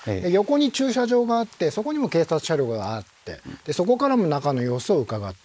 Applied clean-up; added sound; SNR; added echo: neural mask model Resemble Enhance denoiser.